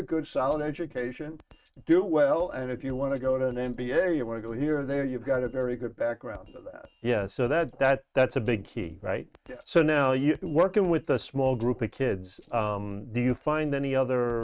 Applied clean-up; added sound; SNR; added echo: neural mask model RNNoise.